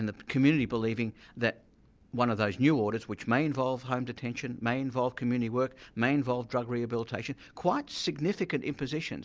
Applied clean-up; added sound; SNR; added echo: none; none; none; none.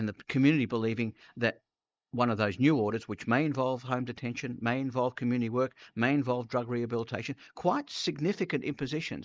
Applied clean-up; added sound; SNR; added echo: neural mask model Resemble Enhance denoiser.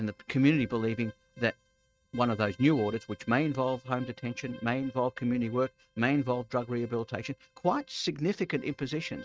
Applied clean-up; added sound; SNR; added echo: neural mask model RNNoise.